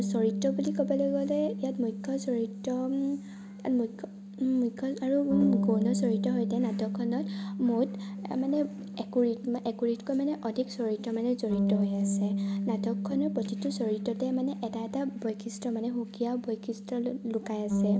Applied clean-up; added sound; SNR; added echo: none; Bass guitar; 3 dB; none.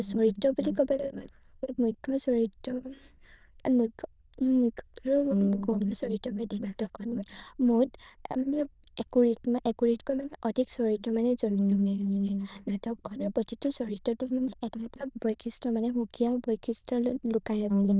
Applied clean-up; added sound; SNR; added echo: neural diffusion model UNIVERSE++.